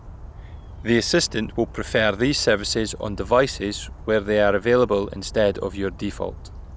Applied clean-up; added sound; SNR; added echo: none; Bird vocalization, bird call, bird song; 15 dB; none.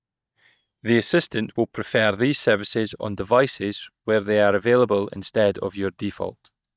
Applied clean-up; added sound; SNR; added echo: neural mask model DeepFilterNet 3.